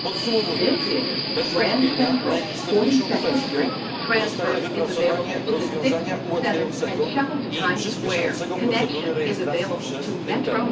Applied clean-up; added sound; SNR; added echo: none; Subway, metro, underground; -4 dB; reverberation time 2.3 s.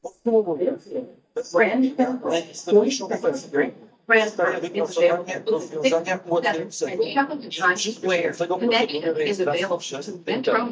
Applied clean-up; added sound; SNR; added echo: neural mask model DeepFilterNet 3.